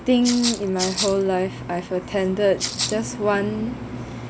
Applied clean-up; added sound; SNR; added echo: none; Rattle (instrument); 5 dB; none.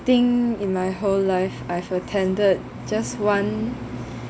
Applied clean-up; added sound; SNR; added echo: none; none; none; none.